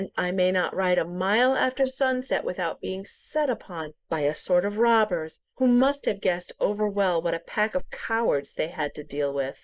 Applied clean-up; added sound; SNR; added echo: neural mask model Resemble Enhance denoiser.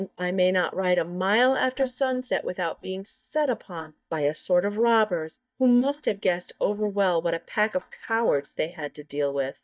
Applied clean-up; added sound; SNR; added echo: neural mask model DeepFilterNet 3.